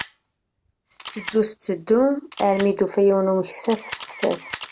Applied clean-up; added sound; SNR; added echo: none; Camera; 14 dB; none.